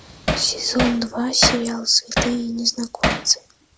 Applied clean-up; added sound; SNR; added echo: none; Hammer; 3 dB; none.